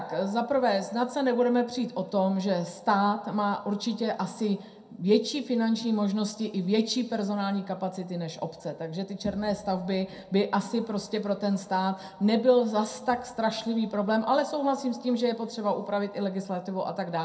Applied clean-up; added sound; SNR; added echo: none; none; none; reverberation time 0.2 s.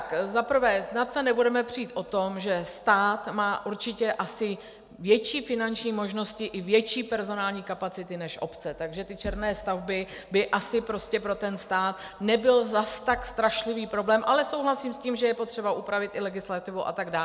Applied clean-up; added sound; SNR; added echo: none; none; none; none.